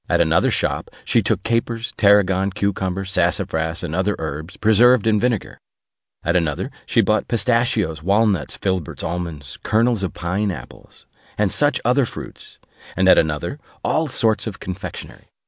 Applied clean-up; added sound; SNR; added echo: none; none; none; none.